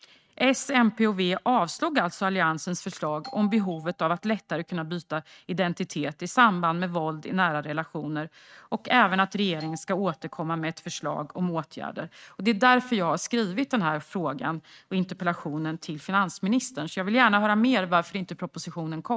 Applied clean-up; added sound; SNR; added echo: neural mask model RNNoise.